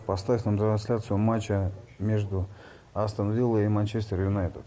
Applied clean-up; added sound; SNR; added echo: none; none; none; none.